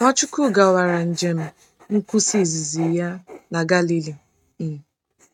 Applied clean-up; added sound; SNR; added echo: neural mask model RNNoise.